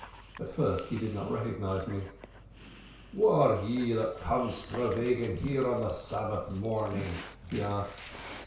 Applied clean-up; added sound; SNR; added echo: none; Dog; 15 dB; reverberation time 0.6 s.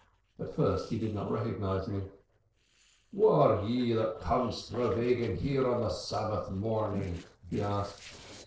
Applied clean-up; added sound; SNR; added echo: neural separator model SepFormer DNS4.